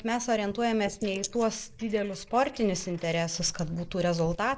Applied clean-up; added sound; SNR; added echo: neural mask model Resemble Enhance denoiser.